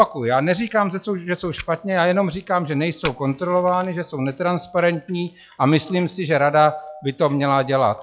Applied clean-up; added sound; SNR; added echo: classical method log-MMSE.